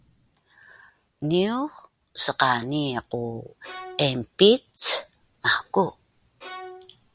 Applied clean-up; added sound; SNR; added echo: none; Bowed string instrument; 16 dB; none.